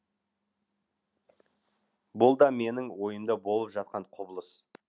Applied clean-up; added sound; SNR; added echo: none; none; none; none.